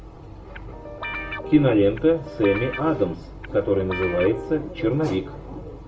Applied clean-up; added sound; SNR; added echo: none; Guitar; 11 dB; reverberation time 0.7 s.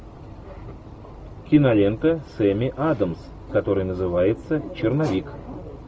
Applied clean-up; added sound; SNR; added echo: none; none; none; none.